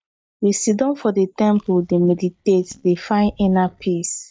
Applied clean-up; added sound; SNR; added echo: neural mask model DeepFilterNet 3.